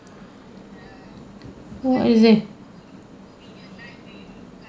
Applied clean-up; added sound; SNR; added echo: none; none; none; none.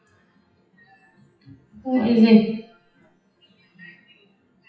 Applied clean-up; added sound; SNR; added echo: classical method WPE with log-MMSE.